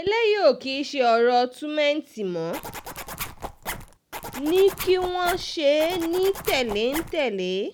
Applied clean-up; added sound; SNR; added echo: none; Zipper (clothing); 12 dB; none.